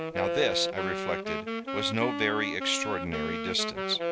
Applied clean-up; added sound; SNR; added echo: none; Wind instrument, woodwind instrument; 1 dB; none.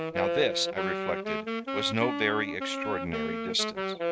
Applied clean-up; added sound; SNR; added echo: neural mask model RNNoise.